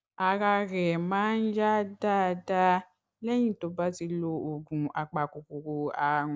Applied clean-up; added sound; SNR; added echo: none; none; none; none.